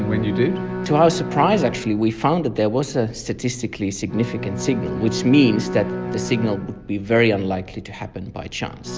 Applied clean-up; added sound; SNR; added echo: none; Bowed string instrument; 9 dB; none.